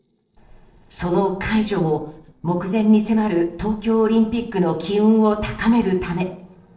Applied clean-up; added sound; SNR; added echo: neural separator model SepFormer DNS4.